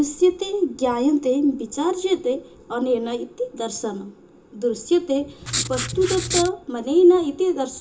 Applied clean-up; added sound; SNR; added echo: none; Writing; 5 dB; reverberation time 0.2 s.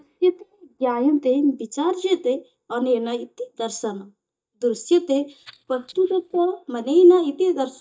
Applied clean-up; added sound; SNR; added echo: neural mask model DeepFilterNet 3.